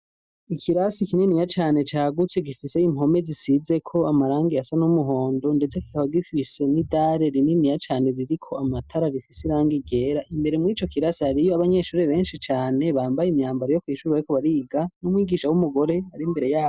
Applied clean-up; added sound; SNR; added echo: none; none; none; none.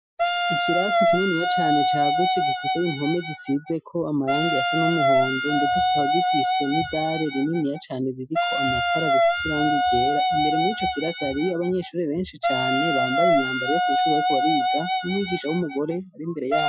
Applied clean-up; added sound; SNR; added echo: classical method Wiener filter.